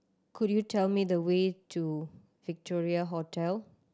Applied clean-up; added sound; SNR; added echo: none; none; none; none.